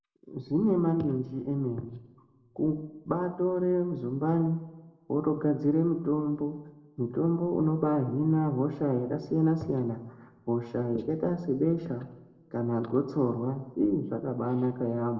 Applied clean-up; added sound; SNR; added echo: none; none; none; reverberation time 0.8 s.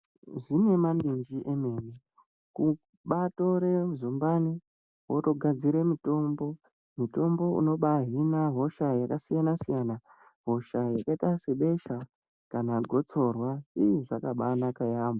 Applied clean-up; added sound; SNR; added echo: none; none; none; none.